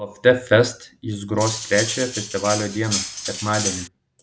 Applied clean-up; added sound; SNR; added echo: none; Cutlery, silverware; 6 dB; none.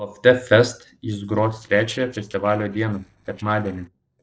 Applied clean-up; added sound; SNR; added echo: neural separator model SepFormer DNS4.